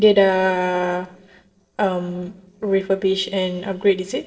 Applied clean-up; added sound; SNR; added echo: neural separator model SepFormer DNS4.